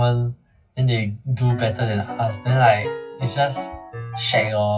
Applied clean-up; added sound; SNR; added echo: classical method WPE with log-MMSE.